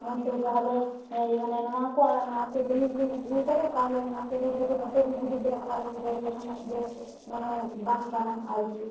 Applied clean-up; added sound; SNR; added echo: neural separator model SepFormer DNS4.